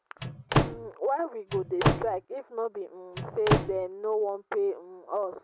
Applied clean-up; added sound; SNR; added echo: none; Slam / Microwave oven; -3 dB; none.